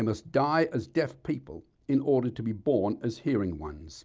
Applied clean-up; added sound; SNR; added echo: none; none; none; none.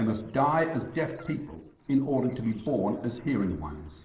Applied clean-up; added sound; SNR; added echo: neural separator model SepFormer DNS4.